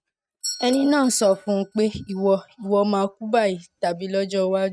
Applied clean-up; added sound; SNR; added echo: neural mask model RNNoise.